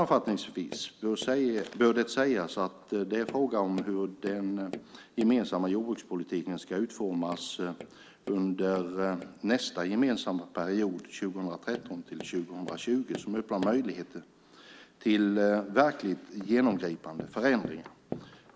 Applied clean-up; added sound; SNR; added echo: none; Tap; 17 dB; none.